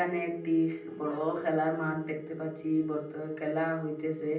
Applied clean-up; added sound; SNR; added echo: none; Wind instrument, woodwind instrument; 18 dB; reverberation time 0.6 s.